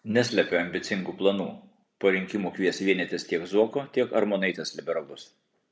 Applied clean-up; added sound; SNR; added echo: none; none; none; none.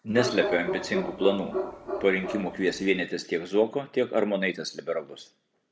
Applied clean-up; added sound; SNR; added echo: none; Bark; 5 dB; none.